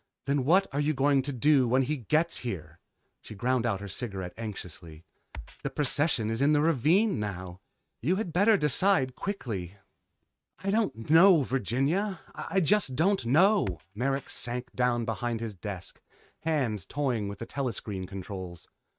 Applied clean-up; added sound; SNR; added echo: neural mask model RNNoise.